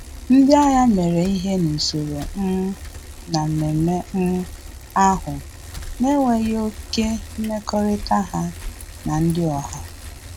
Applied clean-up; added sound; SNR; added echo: none; Bicycle; 14 dB; none.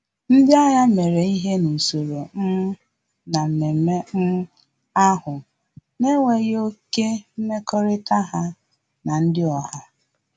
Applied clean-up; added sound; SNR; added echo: none; none; none; none.